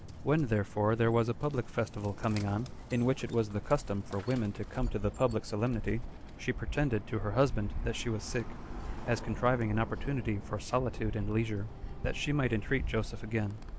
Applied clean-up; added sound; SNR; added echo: none; Bird; 8 dB; none.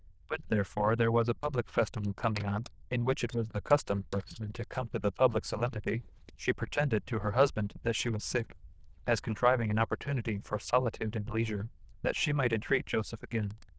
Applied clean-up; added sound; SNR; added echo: neural diffusion model UNIVERSE++.